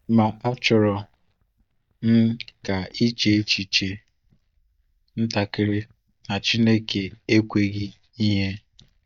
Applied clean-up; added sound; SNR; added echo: neural mask model DeepFilterNet 3.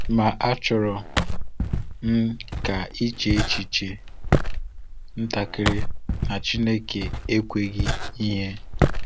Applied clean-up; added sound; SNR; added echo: none; Walk, footsteps; 0 dB; none.